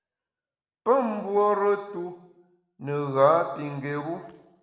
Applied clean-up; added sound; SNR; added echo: none; none; none; reverberation time 0.9 s.